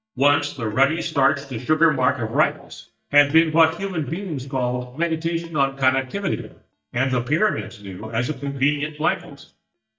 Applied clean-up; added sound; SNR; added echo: neural mask model DeepFilterNet 3.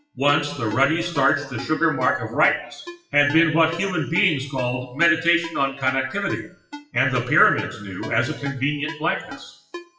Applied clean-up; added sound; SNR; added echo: classical method WPE with log-MMSE.